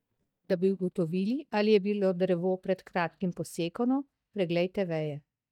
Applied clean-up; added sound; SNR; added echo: neural mask model DeepFilterNet 3.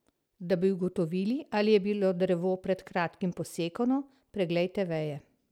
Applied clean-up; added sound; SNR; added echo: none; none; none; none.